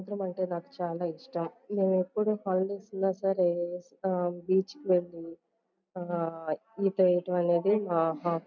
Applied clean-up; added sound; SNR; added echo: none; none; none; none.